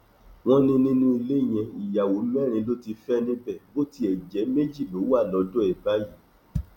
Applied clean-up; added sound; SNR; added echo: none; none; none; none.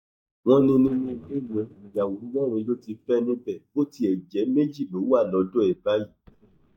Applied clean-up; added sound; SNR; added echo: neural mask model DeepFilterNet 3.